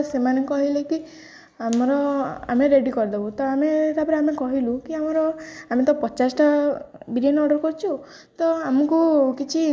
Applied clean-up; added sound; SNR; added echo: none; none; none; none.